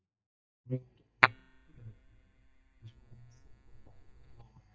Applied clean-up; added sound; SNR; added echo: neural mask model DeepFilterNet 3.